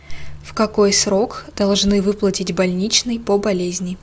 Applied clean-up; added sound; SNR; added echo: none; none; none; none.